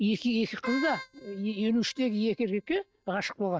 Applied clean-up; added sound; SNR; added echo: neural mask model RNNoise.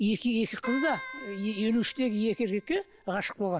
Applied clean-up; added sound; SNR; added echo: none; Keyboard (musical); 13 dB; none.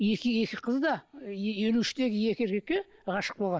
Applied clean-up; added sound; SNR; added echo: neural mask model Resemble Enhance denoiser.